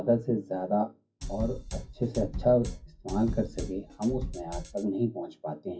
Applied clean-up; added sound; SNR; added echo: classical method WPE with log-MMSE.